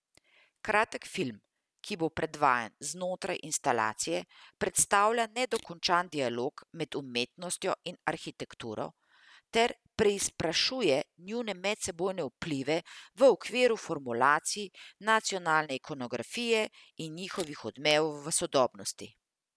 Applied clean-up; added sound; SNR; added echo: none; Camera; 18 dB; none.